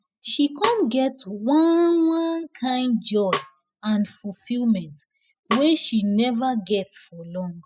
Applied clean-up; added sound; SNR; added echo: classical method spectral subtraction.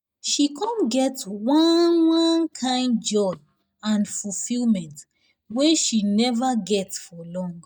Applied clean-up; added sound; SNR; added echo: neural mask model DeepFilterNet 3.